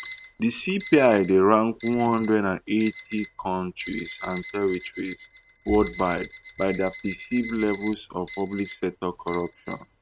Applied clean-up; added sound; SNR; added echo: neural mask model RNNoise.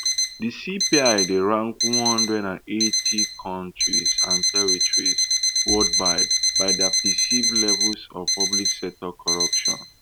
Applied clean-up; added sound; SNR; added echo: none; Alarm; -5 dB; none.